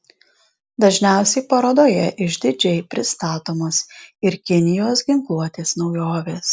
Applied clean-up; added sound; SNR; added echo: none; none; none; none.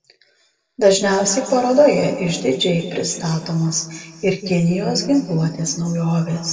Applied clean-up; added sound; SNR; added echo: none; none; none; reverberation time 2.1 s.